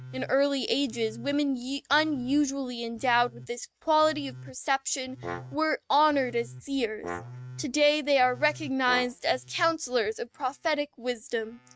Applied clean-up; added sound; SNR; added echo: neural mask model RNNoise.